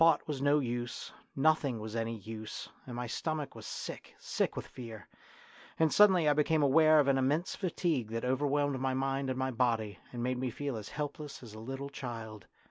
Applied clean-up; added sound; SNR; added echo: none; none; none; none.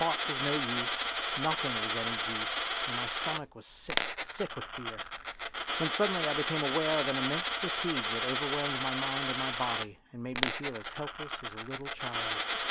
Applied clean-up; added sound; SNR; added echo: none; Coin (dropping); -4 dB; none.